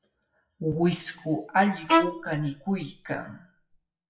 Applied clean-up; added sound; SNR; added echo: classical method WPE with log-MMSE.